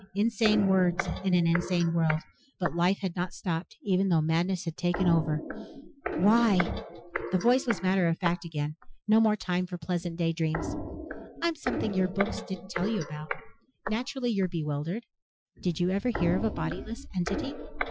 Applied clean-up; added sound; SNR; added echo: classical method Wiener filter.